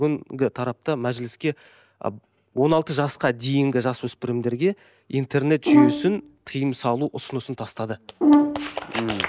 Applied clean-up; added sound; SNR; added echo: none; Brass instrument; -5 dB; none.